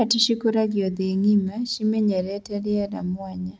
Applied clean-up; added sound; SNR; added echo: none; none; none; none.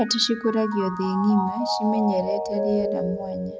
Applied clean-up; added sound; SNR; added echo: none; Mallet percussion; 4 dB; none.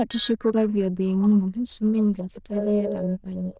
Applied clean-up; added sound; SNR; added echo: neural diffusion model UNIVERSE++.